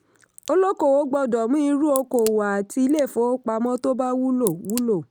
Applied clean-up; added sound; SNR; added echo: none; Crack; 19 dB; none.